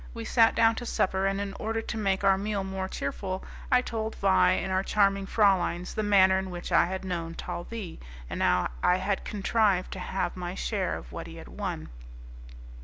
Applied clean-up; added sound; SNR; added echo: none; none; none; none.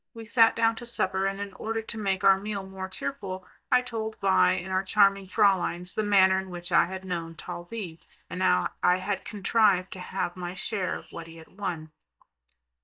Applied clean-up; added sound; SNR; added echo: neural mask model DeepFilterNet 3.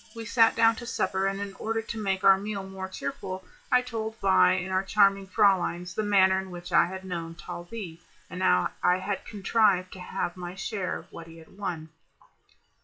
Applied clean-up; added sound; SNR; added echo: classical method WPE with log-MMSE.